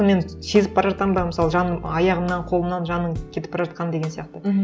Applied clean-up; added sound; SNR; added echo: none; none; none; none.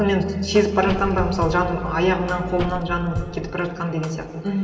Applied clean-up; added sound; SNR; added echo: none; Slam; 12 dB; reverberation time 2.9 s.